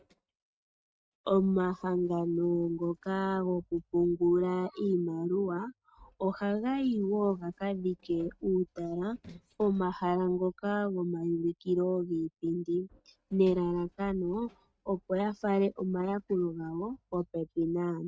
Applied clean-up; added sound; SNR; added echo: neural mask model RNNoise.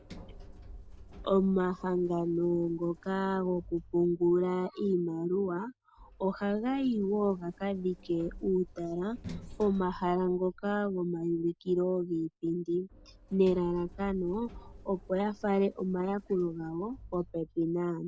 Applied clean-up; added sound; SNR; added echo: none; Sliding door; 20 dB; none.